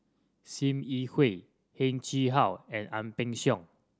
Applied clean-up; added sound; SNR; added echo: none; none; none; none.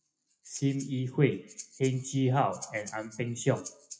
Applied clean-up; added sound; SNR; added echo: classical method WPE with log-MMSE.